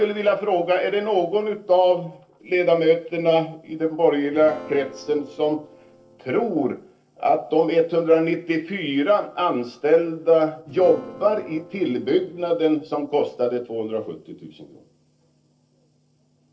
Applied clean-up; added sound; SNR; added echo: neural separator model SepFormer DNS4.